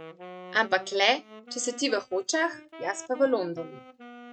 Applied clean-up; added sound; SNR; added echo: neural mask model RNNoise.